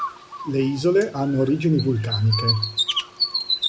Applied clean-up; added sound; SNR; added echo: none; Bird; 5 dB; none.